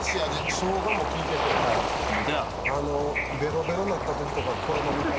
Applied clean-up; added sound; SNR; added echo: none; Bird / Ocean; 0 dB; none.